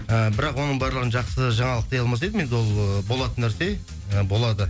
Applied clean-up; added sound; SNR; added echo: none; none; none; none.